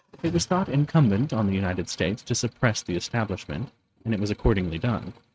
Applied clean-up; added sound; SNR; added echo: neural mask model RNNoise.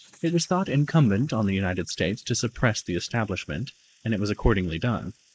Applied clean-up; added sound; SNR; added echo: neural mask model Resemble Enhance denoiser.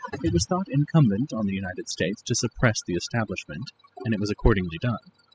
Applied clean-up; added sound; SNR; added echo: classical method spectral subtraction.